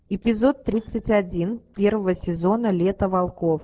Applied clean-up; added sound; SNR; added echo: neural separator model SepFormer DNS4.